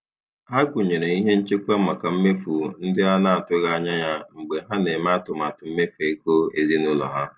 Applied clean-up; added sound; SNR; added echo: none; none; none; none.